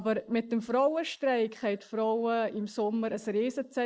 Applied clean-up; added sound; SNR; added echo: neural mask model Resemble Enhance denoiser.